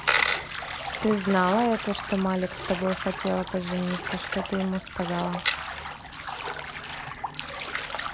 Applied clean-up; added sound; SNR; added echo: none; Coin (dropping) + Bathtub (filling or washing); 3 dB; none.